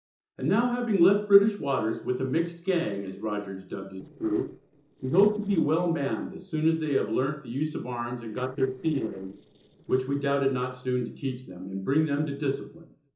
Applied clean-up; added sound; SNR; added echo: neural separator model SepFormer DNS4.